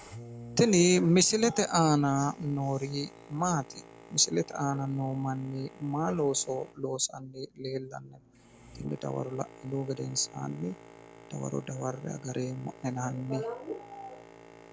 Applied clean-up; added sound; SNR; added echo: none; Boat, Water vehicle; 20 dB; none.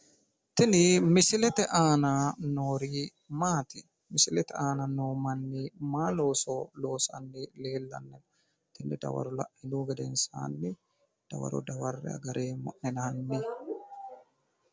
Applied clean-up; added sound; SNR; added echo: none; none; none; none.